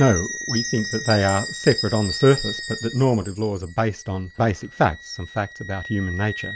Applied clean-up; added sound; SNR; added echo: none; Chime + Wind instrument, woodwind instrument; 10 dB; none.